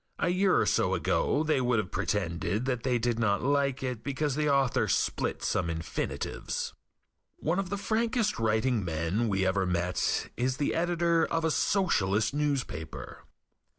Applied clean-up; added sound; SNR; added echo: none; none; none; none.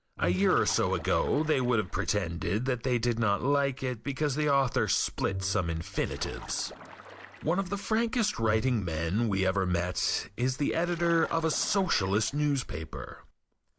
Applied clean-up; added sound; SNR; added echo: none; Bowed string instrument + Splash, splatter; 15 dB; none.